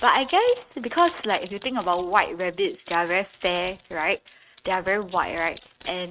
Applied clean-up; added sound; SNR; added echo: neural mask model RNNoise.